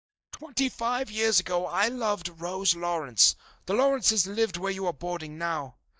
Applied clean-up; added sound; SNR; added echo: neural mask model DeepFilterNet 3.